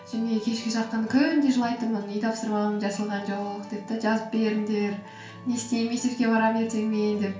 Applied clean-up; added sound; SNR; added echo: none; none; none; reverberation time 0.3 s.